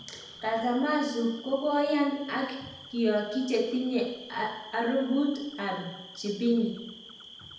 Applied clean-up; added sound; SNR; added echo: none; Cricket; 18 dB; reverberation time 0.9 s.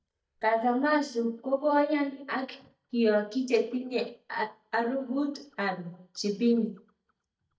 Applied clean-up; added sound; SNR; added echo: neural mask model DeepFilterNet 3.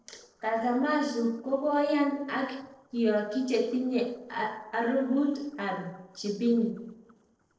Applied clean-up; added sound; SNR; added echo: neural separator model SepFormer DNS4.